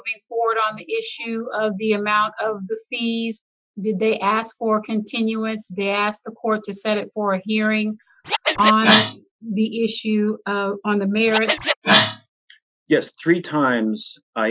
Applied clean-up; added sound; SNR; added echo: classical method Wiener filter.